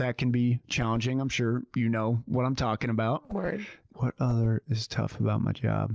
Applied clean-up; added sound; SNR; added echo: neural separator model SepFormer DNS4.